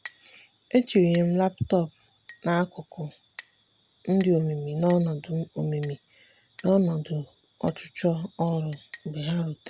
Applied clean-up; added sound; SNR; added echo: none; Chink, clink; 16 dB; none.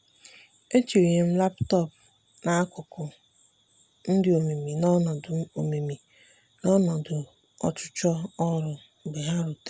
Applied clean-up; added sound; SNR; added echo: none; none; none; none.